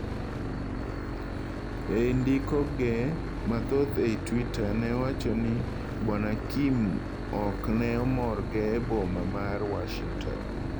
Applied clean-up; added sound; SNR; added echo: none; Engine / Boat, Water vehicle; 3 dB; none.